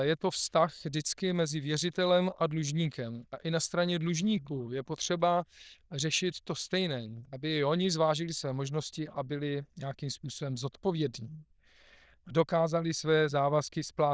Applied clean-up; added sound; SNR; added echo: neural diffusion model UNIVERSE++.